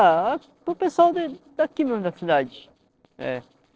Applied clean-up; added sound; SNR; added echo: neural separator model SepFormer DNS4.